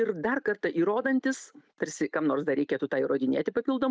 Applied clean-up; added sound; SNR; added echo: none; none; none; none.